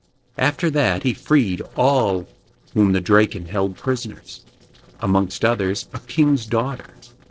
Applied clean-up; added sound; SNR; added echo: neural separator model SepFormer DNS4.